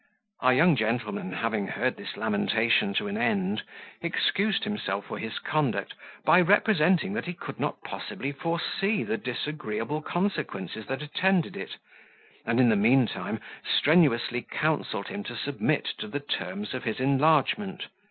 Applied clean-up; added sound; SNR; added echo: neural mask model Resemble Enhance denoiser.